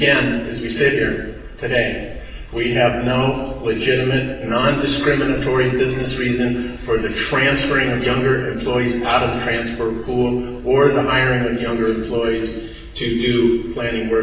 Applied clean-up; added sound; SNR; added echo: none; Burping, eructation; 18 dB; reverberation time 1.0 s.